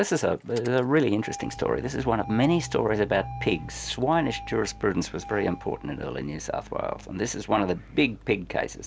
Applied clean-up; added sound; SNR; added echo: none; Engine starting; 15 dB; none.